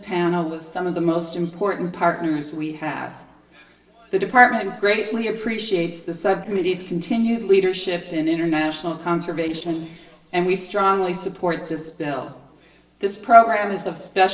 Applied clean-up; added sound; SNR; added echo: neural separator model SepFormer DNS4.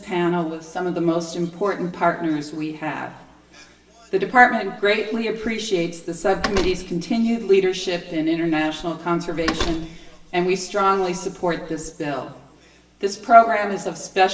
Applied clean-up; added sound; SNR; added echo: none; Slam; 11 dB; reverberation time 1.0 s.